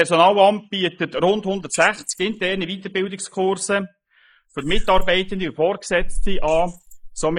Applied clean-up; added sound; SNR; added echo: neural mask model Resemble Enhance denoiser.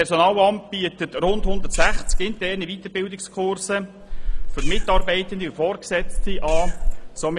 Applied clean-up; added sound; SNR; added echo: none; Meow; -4 dB; none.